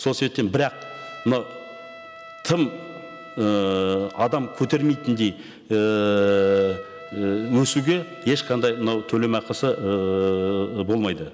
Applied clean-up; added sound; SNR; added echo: none; Trumpet; 19 dB; none.